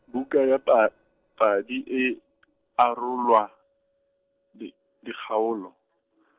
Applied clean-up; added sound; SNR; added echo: neural separator model SepFormer DNS4.